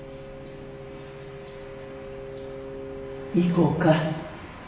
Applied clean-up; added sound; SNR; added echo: none; none; none; reverberation time 0.9 s.